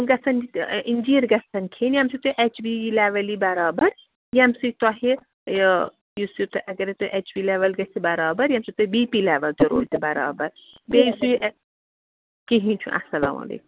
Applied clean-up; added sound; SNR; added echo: none; none; none; none.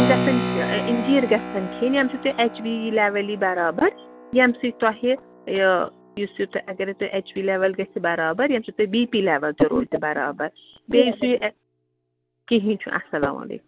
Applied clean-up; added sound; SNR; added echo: none; Keyboard (musical); 10 dB; none.